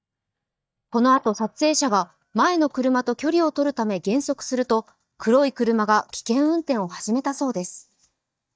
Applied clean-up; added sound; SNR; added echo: neural mask model DeepFilterNet 3.